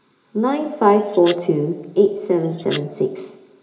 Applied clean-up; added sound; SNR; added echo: none; Domestic sounds, home sounds; 15 dB; reverberation time 0.8 s.